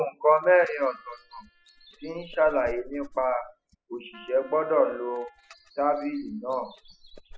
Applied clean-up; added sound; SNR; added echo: classical method spectral subtraction.